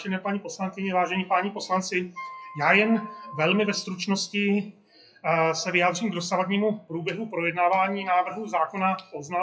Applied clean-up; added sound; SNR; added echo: classical method WPE with log-MMSE.